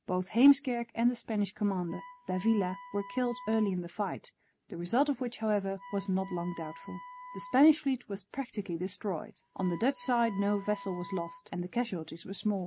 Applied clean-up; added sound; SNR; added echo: none; Wind instrument, woodwind instrument; 19 dB; none.